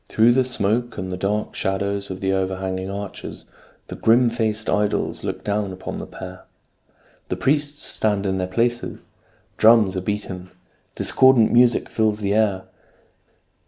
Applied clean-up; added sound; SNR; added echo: neural mask model Resemble Enhance denoiser.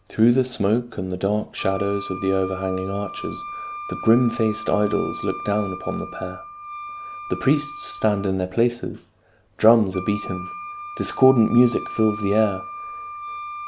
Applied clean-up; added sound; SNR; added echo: none; Wind instrument, woodwind instrument; 12 dB; none.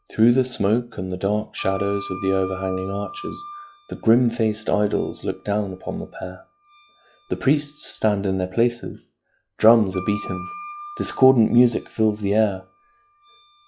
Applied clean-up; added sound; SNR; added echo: classical method log-MMSE.